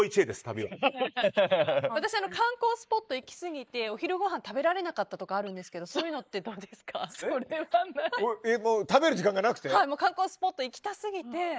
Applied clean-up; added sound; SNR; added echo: neural mask model Resemble Enhance denoiser.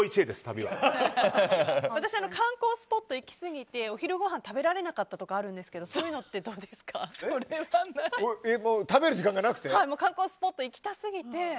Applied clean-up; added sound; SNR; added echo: none; none; none; none.